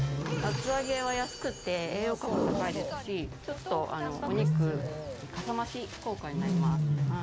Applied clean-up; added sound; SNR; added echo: none; Wild animals; 0 dB; none.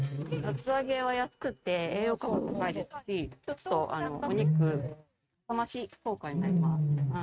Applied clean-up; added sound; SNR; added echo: neural mask model RNNoise.